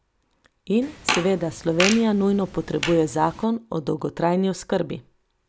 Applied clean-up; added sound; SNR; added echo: none; Fart; 6 dB; none.